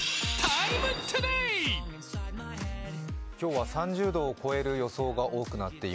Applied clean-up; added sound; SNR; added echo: none; none; none; none.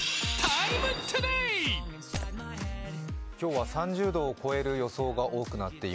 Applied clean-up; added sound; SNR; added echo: none; Shatter; 17 dB; none.